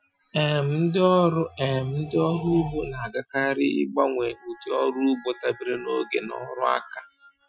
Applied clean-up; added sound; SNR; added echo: classical method Wiener filter.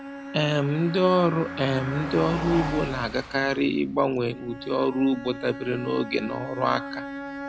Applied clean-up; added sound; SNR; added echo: none; Bowed string instrument + Car passing by; 10 dB; none.